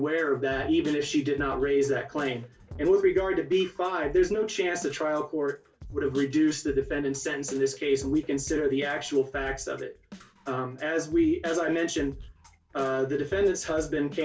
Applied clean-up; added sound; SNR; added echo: none; Drum kit; 18 dB; reverberation time 0.2 s.